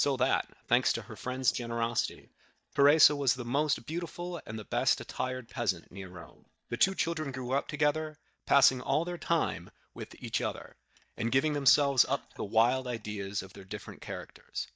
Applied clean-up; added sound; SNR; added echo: neural mask model DeepFilterNet 3.